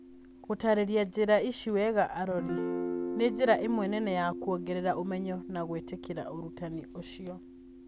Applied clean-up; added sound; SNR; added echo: none; Guitar; 8 dB; none.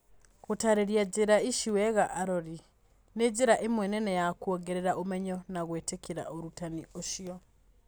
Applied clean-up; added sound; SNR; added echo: none; none; none; none.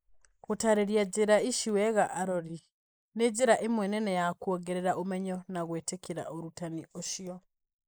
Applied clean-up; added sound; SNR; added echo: neural mask model Resemble Enhance denoiser.